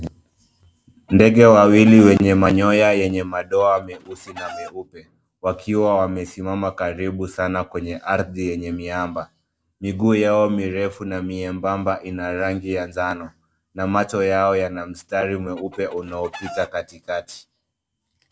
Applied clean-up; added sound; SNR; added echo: none; Chicken, rooster; 18 dB; none.